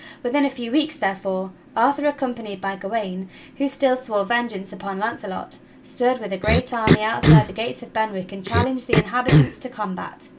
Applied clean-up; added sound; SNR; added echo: none; Cough; -4 dB; none.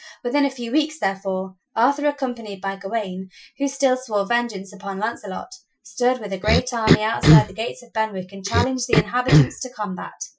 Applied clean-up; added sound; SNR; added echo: classical method Wiener filter.